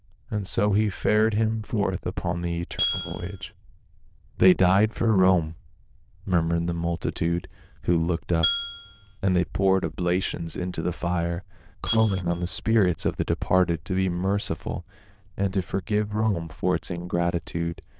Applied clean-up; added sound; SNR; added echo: neural diffusion model UNIVERSE++.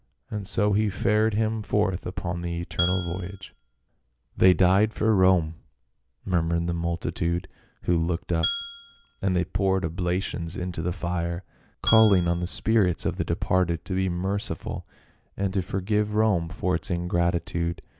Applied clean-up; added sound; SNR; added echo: none; Glass; 10 dB; none.